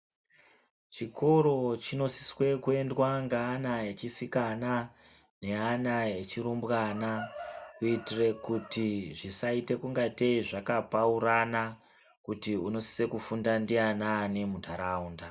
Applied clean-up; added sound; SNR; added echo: none; none; none; none.